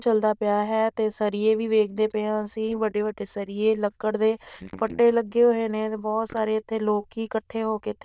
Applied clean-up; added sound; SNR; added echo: neural diffusion model UNIVERSE++.